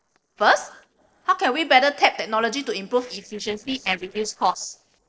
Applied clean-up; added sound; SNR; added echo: neural separator model SepFormer DNS4.